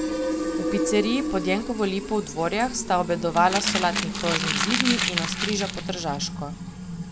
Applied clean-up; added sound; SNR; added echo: none; Crumpling, crinkling + Fill (with liquid); 2 dB; none.